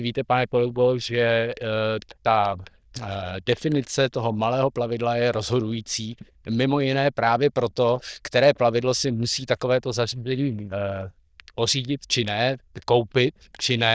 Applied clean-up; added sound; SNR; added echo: neural diffusion model UNIVERSE++.